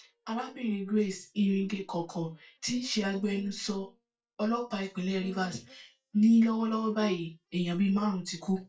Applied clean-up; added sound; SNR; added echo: neural mask model DeepFilterNet 3.